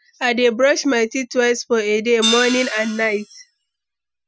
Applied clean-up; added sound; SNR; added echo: classical method Wiener filter.